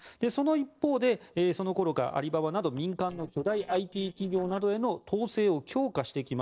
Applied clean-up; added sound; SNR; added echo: neural separator model SepFormer DNS4.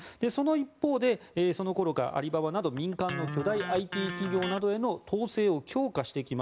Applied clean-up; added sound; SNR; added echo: none; Electric guitar; 10 dB; none.